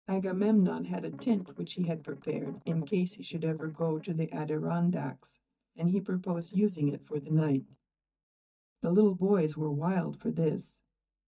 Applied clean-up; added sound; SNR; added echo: neural mask model DeepFilterNet 3.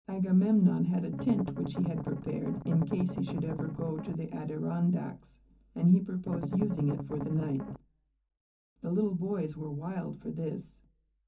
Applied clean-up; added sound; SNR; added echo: none; Strum; 6 dB; reverberation time 0.3 s.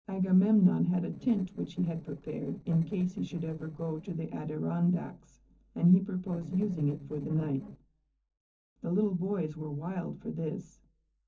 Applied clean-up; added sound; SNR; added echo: neural separator model SepFormer DNS4.